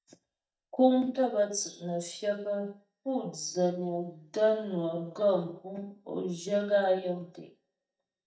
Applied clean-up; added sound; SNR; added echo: neural mask model DeepFilterNet 3.